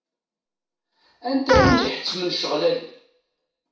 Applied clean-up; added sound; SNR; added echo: none; Fart; 1 dB; reverberation time 0.6 s.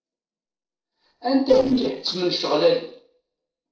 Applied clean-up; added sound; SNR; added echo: neural separator model SepFormer DNS4.